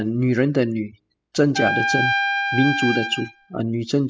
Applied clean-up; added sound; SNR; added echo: classical method spectral subtraction.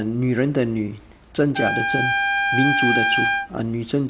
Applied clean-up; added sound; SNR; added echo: none; Trumpet; 0 dB; none.